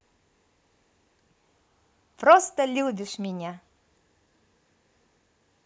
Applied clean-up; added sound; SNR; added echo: none; none; none; none.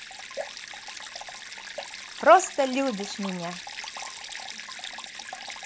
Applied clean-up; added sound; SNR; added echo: none; Stream; 10 dB; none.